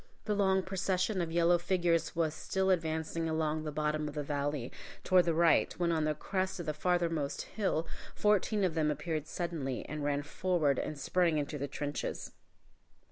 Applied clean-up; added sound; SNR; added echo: none; none; none; none.